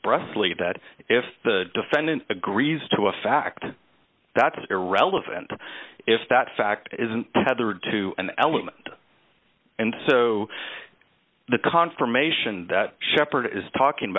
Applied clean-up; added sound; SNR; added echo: none; none; none; none.